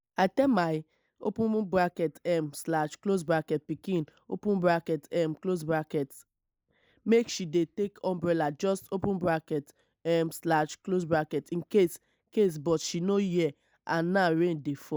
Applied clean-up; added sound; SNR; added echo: neural mask model Resemble Enhance denoiser.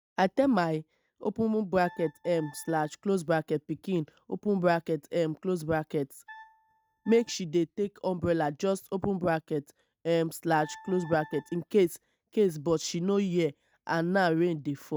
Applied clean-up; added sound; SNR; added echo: neural mask model RNNoise.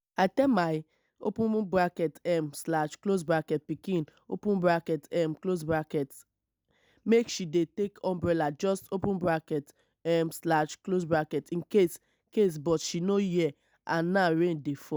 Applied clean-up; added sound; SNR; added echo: none; none; none; none.